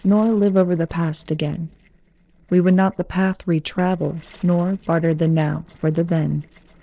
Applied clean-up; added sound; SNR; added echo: neural separator model SepFormer DNS4.